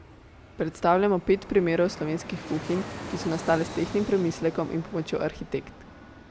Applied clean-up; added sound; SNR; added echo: none; Fixed-wing aircraft, airplane; 13 dB; none.